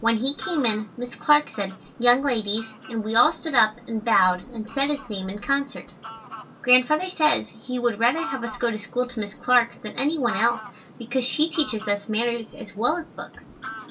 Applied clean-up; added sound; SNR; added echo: none; Fowl; 16 dB; reverberation time 0.2 s.